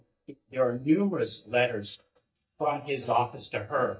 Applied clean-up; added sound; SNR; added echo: neural mask model DeepFilterNet 3.